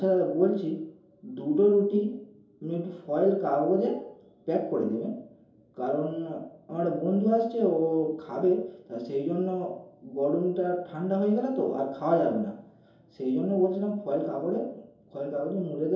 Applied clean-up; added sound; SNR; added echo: none; none; none; reverberation time 2.8 s.